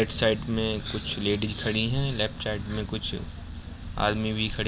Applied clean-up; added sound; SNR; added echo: none; Engine / Boat, Water vehicle; 10 dB; none.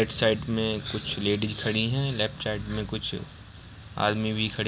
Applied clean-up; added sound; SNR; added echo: none; none; none; none.